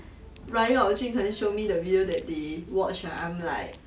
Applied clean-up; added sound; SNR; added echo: none; none; none; none.